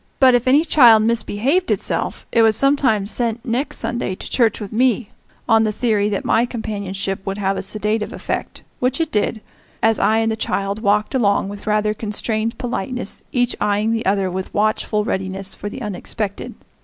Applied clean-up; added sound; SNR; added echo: none; none; none; none.